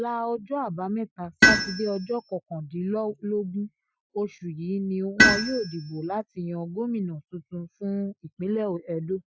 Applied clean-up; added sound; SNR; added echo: classical method Wiener filter.